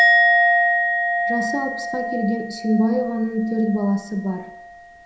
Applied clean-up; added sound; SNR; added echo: none; Musical instrument; -3 dB; reverberation time 0.7 s.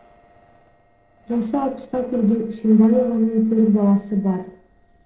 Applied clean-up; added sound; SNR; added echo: neural separator model SepFormer DNS4.